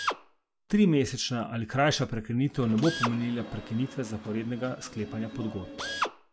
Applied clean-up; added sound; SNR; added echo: none; Subway, metro, underground / Sliding door + Drill; 10 dB; none.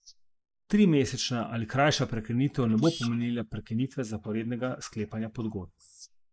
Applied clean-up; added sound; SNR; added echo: neural mask model Resemble Enhance denoiser.